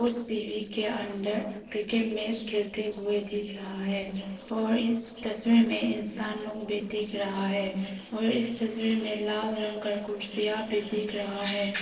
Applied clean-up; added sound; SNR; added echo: neural separator model SepFormer DNS4.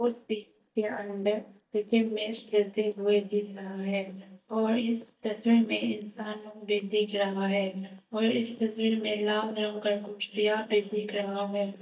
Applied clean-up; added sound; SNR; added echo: neural mask model DeepFilterNet 3.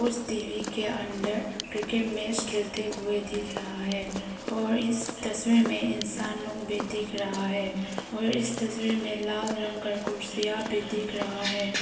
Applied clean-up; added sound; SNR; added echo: none; Walk, footsteps; 10 dB; reverberation time 1.0 s.